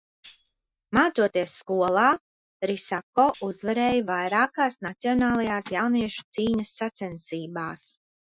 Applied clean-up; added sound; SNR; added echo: classical method Wiener filter.